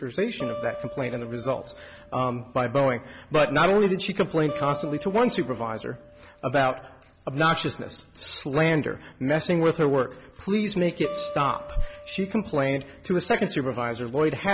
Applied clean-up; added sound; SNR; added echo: none; Acoustic guitar; 15 dB; none.